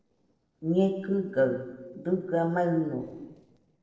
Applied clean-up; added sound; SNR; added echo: neural separator model SepFormer DNS4.